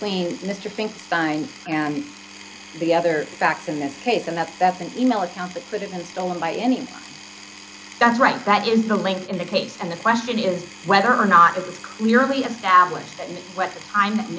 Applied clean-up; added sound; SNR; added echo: none; Power tool; 19 dB; none.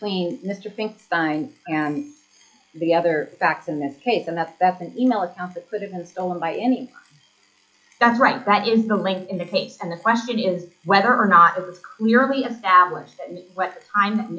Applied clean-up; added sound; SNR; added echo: classical method log-MMSE.